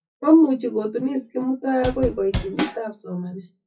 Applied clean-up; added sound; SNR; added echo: classical method WPE with log-MMSE.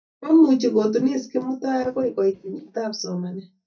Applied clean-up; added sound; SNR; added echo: neural mask model DeepFilterNet 3.